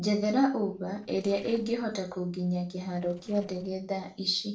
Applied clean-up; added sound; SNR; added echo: neural separator model SepFormer DNS4.